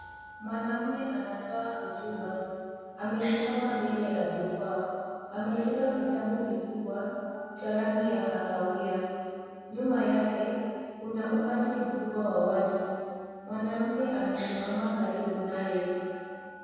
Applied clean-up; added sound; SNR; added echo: none; Telephone; 19 dB; reverberation time 2.2 s.